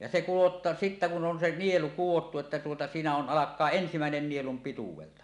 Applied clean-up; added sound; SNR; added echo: none; none; none; none.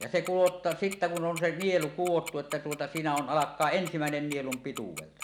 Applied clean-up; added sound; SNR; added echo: none; Tick-tock; 15 dB; none.